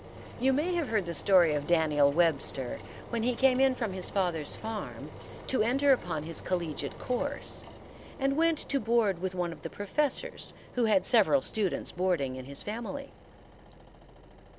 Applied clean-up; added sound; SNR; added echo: none; Engine; 16 dB; none.